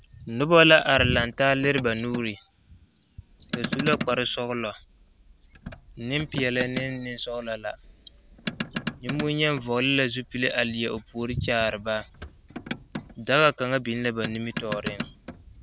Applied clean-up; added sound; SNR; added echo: none; Motor vehicle (road); 12 dB; none.